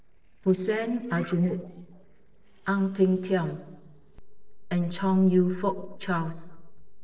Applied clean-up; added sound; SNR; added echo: neural separator model SepFormer DNS4.